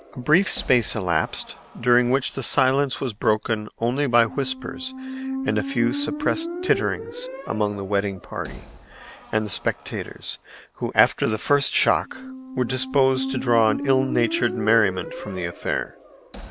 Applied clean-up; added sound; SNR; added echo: none; Squeak; 10 dB; none.